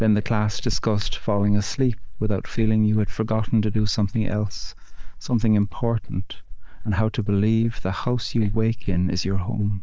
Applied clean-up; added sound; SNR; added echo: neural mask model DeepFilterNet 3.